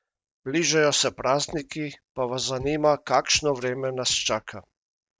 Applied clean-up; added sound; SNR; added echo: neural mask model DeepFilterNet 3.